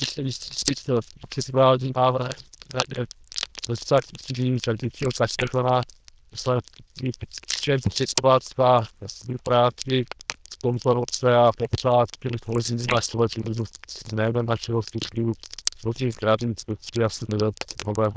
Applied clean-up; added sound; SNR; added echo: neural diffusion model UNIVERSE++.